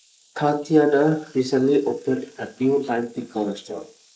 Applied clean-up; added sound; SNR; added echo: neural mask model Resemble Enhance denoiser.